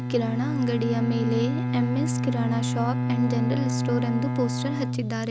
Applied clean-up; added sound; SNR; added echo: none; Bowed string instrument; -2 dB; none.